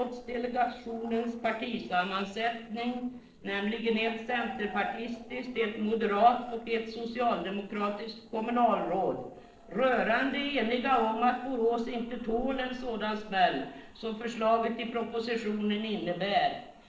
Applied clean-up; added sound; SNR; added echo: neural separator model SepFormer DNS4.